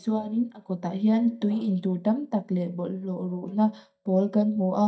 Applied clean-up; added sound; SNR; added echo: neural mask model DeepFilterNet 3.